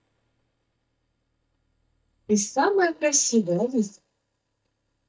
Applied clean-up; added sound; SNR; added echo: neural mask model DeepFilterNet 3.